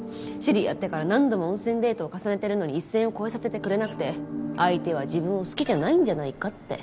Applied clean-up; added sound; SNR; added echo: none; none; none; none.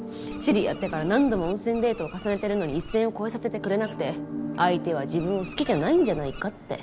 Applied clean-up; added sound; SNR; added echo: none; Bird; 16 dB; none.